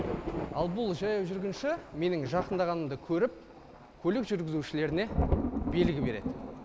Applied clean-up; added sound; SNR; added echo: none; Thunder; 4 dB; none.